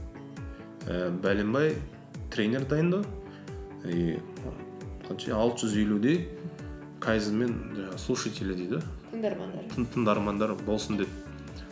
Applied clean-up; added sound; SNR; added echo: none; Guitar; 18 dB; none.